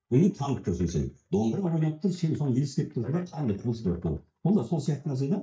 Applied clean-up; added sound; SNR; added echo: neural mask model DeepFilterNet 3.